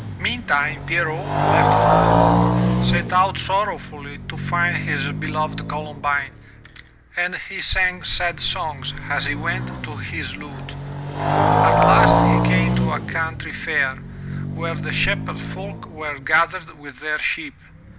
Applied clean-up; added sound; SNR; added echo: none; Motorcycle; -3 dB; none.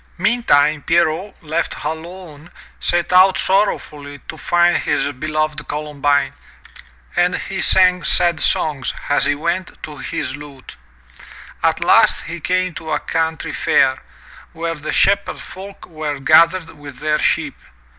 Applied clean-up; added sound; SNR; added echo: none; none; none; none.